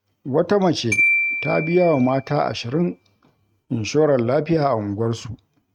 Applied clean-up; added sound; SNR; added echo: neural mask model RNNoise.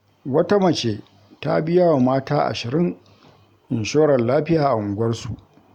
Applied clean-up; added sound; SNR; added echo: none; none; none; none.